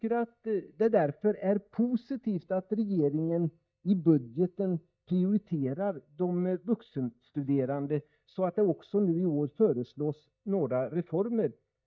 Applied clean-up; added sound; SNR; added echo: neural mask model DeepFilterNet 3.